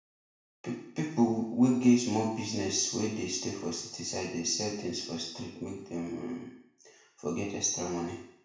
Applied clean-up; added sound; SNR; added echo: none; none; none; reverberation time 0.6 s.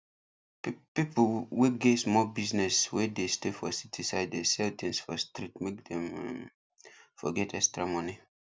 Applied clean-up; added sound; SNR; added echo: none; none; none; none.